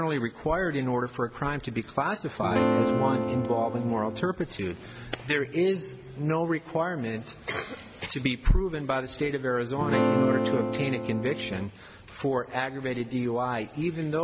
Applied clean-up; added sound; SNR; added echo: none; Acoustic guitar / Strum; -1 dB; none.